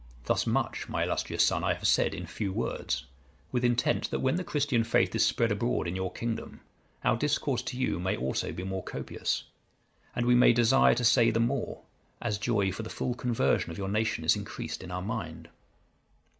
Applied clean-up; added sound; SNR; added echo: none; none; none; none.